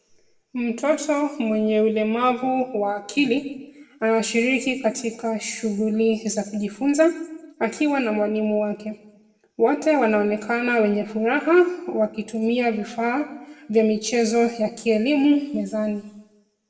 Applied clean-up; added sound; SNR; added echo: none; none; none; reverberation time 0.8 s.